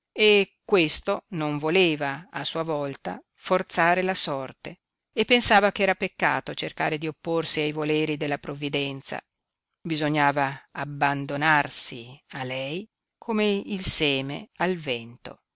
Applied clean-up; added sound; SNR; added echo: none; none; none; none.